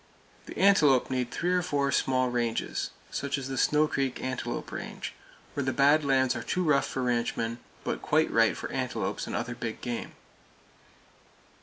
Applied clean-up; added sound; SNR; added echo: none; none; none; none.